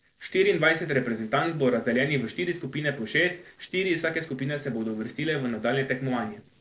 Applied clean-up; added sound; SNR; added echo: neural separator model SepFormer DNS4.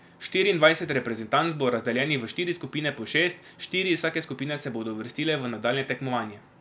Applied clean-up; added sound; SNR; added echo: none; none; none; none.